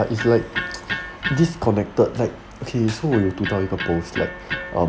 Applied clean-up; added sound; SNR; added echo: none; Electric guitar; 10 dB; none.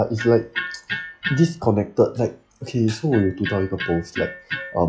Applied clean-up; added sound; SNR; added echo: classical method log-MMSE.